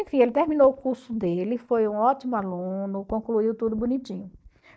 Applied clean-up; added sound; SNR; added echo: neural mask model DeepFilterNet 3.